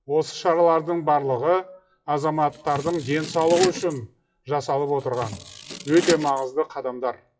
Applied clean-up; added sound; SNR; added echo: classical method WPE with log-MMSE.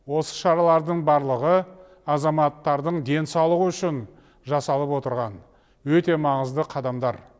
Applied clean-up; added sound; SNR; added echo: none; none; none; none.